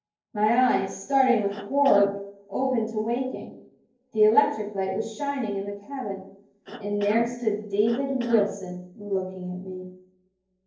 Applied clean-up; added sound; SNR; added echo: neural separator model SepFormer DNS4.